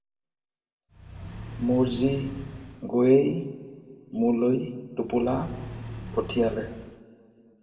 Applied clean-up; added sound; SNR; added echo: none; Accelerating, revving, vroom / Car; 12 dB; reverberation time 1.7 s.